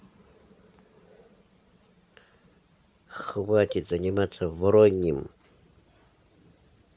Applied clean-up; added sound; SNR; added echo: none; none; none; none.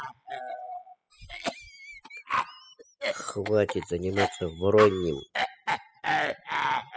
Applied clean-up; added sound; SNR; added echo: classical method spectral subtraction.